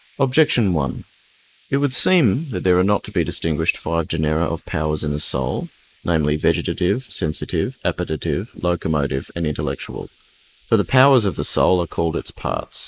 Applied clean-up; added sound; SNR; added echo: neural mask model Resemble Enhance denoiser.